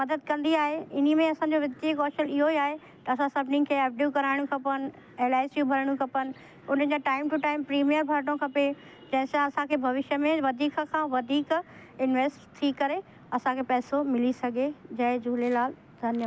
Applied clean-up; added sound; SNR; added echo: none; none; none; none.